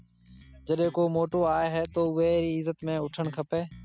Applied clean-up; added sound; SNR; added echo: neural mask model RNNoise.